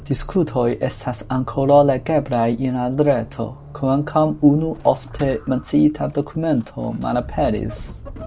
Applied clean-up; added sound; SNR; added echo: none; Squeak / Accelerating, revving, vroom / Vehicle; 16 dB; none.